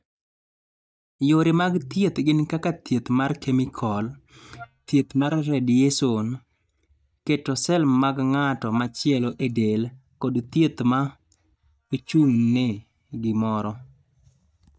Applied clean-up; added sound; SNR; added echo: neural mask model DeepFilterNet 3.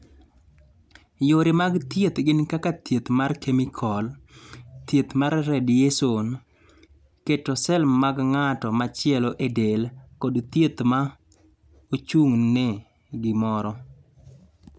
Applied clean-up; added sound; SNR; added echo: none; none; none; none.